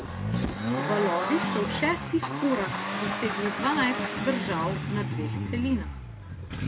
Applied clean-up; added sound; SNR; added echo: none; Accelerating, revving, vroom; 1 dB; none.